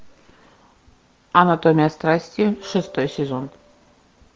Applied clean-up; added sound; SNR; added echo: none; none; none; none.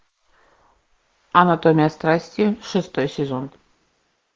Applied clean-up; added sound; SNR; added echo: neural mask model Resemble Enhance denoiser.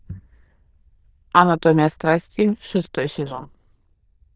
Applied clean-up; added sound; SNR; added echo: neural diffusion model UNIVERSE++.